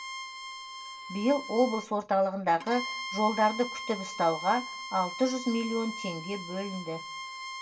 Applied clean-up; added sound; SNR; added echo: none; Bowed string instrument; 9 dB; reverberation time 0.2 s.